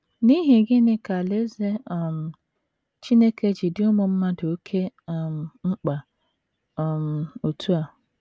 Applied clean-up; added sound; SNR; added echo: none; none; none; none.